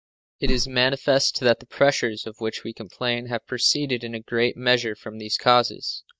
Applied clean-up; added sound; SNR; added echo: neural mask model DeepFilterNet 3.